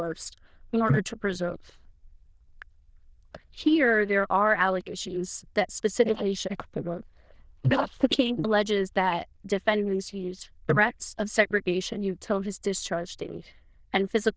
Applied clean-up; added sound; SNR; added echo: neural diffusion model UNIVERSE++.